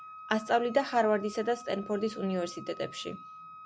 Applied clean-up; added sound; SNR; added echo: none; Wind instrument, woodwind instrument; 16 dB; none.